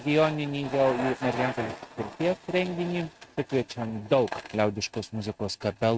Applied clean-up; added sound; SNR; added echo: neural mask model RNNoise.